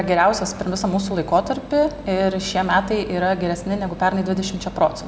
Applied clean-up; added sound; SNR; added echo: none; none; none; none.